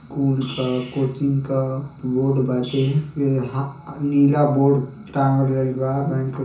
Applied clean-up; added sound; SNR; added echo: none; none; none; reverberation time 0.6 s.